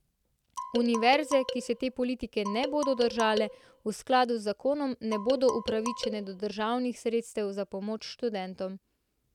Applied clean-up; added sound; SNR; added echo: none; Marimba, xylophone; 8 dB; none.